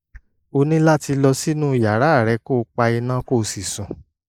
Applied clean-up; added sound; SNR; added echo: neural mask model Resemble Enhance denoiser.